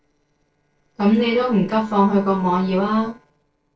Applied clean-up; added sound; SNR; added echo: neural separator model SepFormer DNS4.